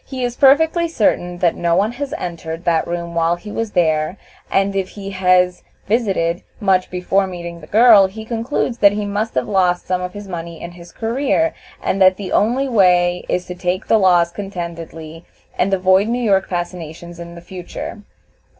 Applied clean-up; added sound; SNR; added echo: none; none; none; none.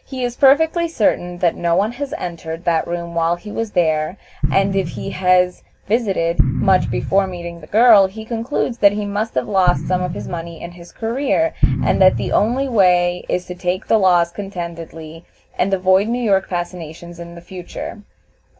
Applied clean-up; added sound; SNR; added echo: none; Explosion; 4 dB; none.